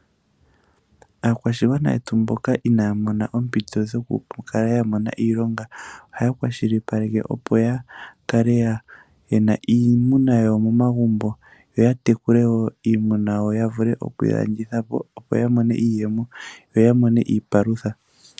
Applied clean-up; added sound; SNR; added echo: none; none; none; none.